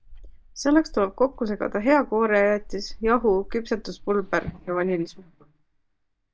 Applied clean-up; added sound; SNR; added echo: neural mask model DeepFilterNet 3.